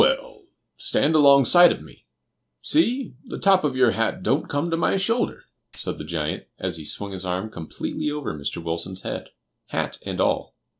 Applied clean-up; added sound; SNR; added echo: neural separator model SepFormer DNS4.